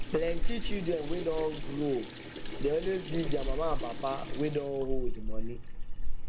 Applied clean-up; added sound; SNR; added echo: none; Sink (filling or washing) / Water tap, faucet; -4 dB; none.